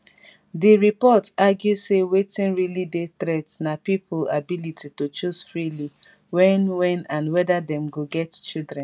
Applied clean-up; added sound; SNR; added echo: none; none; none; none.